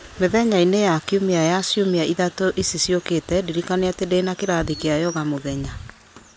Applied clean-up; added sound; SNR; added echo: none; none; none; none.